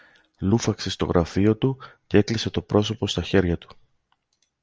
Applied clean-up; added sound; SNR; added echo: none; none; none; none.